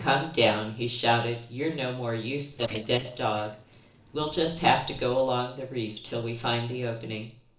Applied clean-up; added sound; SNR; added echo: neural separator model SepFormer DNS4.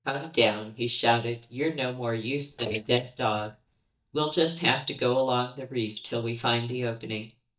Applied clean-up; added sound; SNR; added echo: neural mask model DeepFilterNet 3.